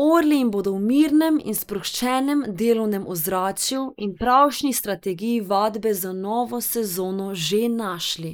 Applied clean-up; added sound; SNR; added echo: neural mask model Resemble Enhance denoiser.